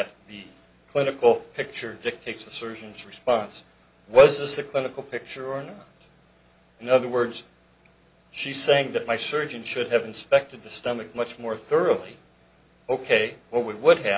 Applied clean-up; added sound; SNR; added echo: none; none; none; none.